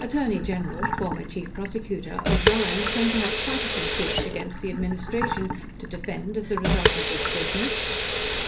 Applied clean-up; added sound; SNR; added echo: none; Sink (filling or washing) / Water tap, faucet; -2 dB; reverberation time 0.3 s.